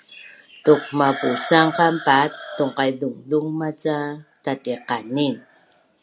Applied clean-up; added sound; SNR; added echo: none; none; none; none.